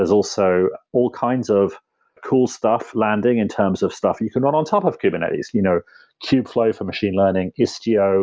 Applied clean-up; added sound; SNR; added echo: none; none; none; none.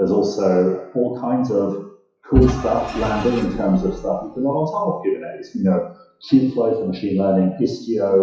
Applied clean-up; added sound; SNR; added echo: classical method WPE with log-MMSE.